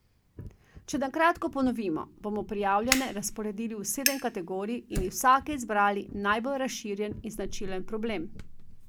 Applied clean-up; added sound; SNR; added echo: none; Fire; 10 dB; none.